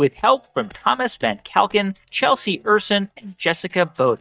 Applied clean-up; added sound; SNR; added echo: neural mask model DeepFilterNet 3.